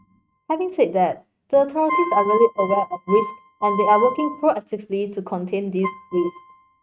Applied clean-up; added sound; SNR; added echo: neural mask model RNNoise.